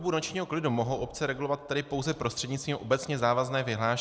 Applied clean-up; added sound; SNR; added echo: none; none; none; none.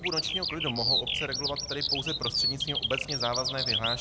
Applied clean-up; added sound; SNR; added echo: none; Bird vocalization, bird call, bird song; -4 dB; none.